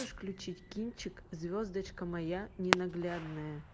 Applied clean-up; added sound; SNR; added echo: none; Fireworks; 3 dB; none.